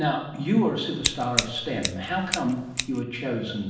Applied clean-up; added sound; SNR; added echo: none; Scissors; 4 dB; reverberation time 0.9 s.